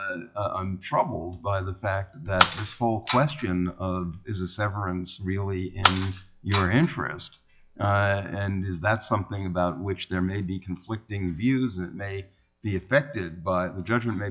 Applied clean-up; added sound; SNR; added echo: classical method log-MMSE.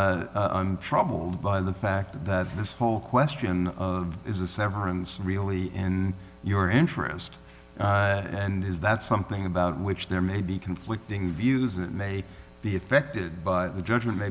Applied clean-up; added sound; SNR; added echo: none; none; none; none.